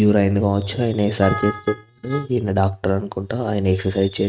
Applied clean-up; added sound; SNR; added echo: neural mask model RNNoise.